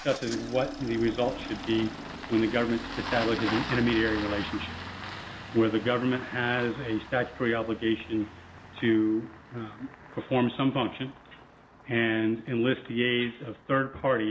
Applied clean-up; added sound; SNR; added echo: none; Engine starting; 11 dB; none.